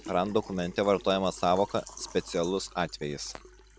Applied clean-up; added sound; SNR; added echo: none; Water / Liquid + Sink (filling or washing) / Gurgling; 20 dB; none.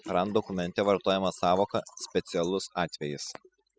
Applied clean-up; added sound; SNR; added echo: classical method spectral subtraction.